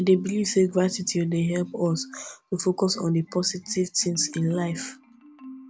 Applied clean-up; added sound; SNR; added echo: none; Marimba, xylophone; 19 dB; none.